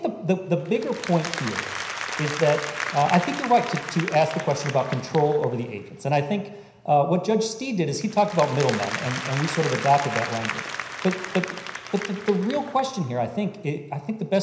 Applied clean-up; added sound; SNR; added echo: none; Applause; 10 dB; reverberation time 0.9 s.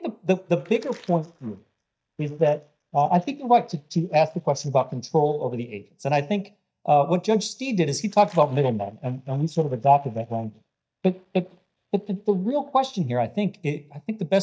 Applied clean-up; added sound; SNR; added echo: neural mask model DeepFilterNet 3.